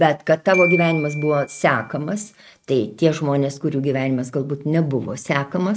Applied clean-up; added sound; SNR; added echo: neural mask model RNNoise.